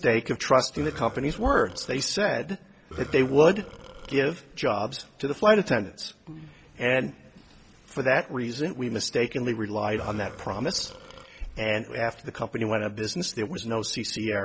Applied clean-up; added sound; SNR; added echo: none; Burping, eructation; 17 dB; none.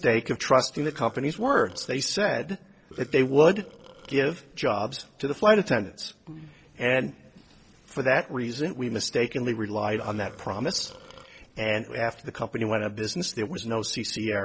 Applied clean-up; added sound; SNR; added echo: neural separator model SepFormer DNS4.